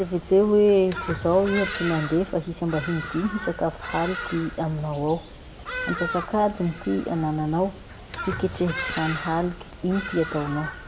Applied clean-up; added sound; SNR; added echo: none; Bird vocalization, bird call, bird song; 10 dB; reverberation time 0.6 s.